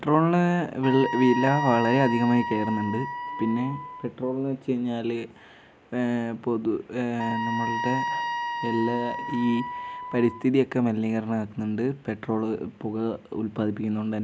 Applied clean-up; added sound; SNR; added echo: none; Wind instrument, woodwind instrument; 6 dB; none.